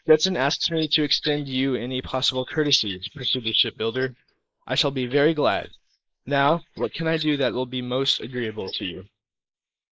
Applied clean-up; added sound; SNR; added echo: neural mask model Resemble Enhance denoiser.